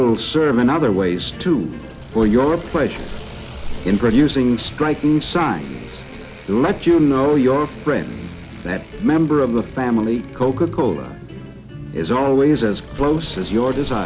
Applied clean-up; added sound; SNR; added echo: none; Bicycle; 13 dB; none.